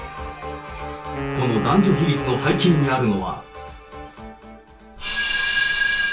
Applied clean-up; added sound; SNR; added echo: none; Wind instrument, woodwind instrument; 7 dB; reverberation time 0.3 s.